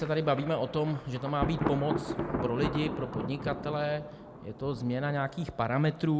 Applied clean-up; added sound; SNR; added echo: none; Thunder; 6 dB; none.